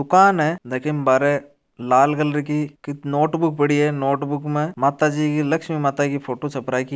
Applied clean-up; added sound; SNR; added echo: none; none; none; none.